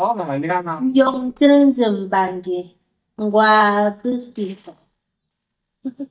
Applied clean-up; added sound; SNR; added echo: neural mask model DeepFilterNet 3.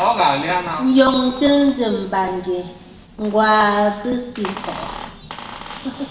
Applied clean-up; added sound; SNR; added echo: none; Squeak; 16 dB; reverberation time 1.1 s.